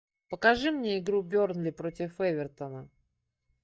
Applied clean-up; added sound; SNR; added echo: neural mask model DeepFilterNet 3.